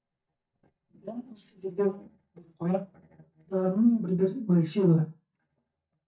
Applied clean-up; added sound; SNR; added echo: neural mask model DeepFilterNet 3.